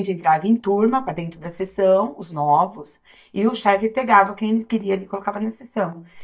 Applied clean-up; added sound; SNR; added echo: neural mask model DeepFilterNet 3.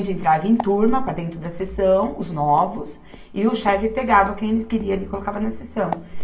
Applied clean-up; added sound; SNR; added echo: none; Walk, footsteps; 10 dB; reverberation time 0.5 s.